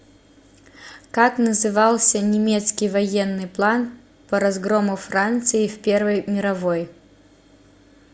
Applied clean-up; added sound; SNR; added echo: none; none; none; none.